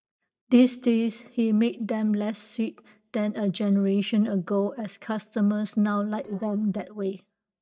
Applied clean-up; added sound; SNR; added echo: neural mask model DeepFilterNet 3.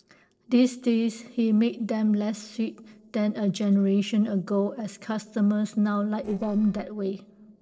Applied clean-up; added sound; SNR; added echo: neural separator model SepFormer DNS4.